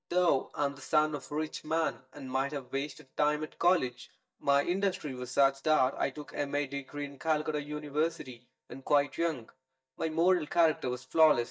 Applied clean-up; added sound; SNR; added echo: neural mask model DeepFilterNet 3.